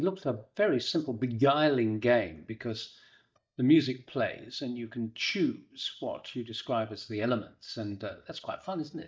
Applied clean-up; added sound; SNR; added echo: neural mask model DeepFilterNet 3.